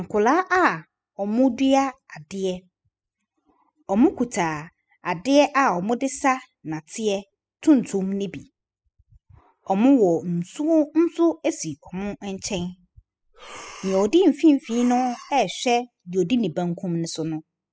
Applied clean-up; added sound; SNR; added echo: classical method spectral subtraction.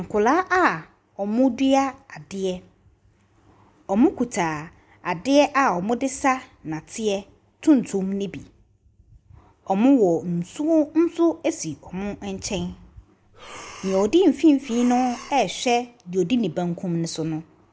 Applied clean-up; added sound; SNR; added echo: none; Breathing; 19 dB; none.